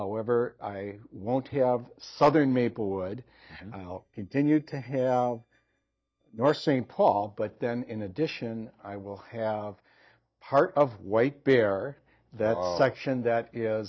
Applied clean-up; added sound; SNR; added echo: neural mask model DeepFilterNet 3.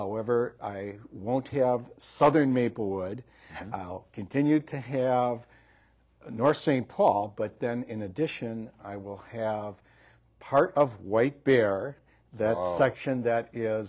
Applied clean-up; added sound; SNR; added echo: none; none; none; none.